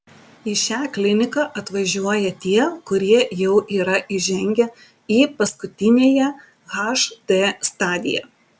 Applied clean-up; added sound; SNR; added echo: none; none; none; none.